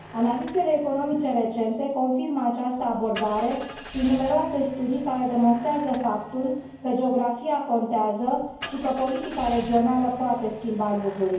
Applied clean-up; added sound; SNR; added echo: none; Engine starting / Car; 17 dB; reverberation time 0.9 s.